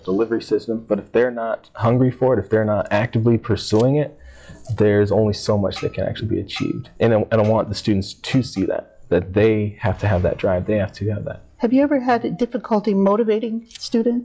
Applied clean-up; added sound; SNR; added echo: classical method log-MMSE.